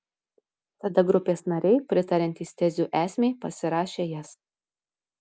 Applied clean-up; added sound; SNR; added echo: none; none; none; none.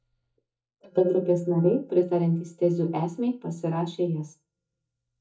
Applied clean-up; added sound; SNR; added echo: neural mask model DeepFilterNet 3.